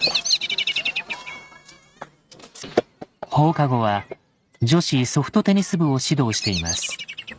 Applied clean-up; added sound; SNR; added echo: neural mask model RNNoise.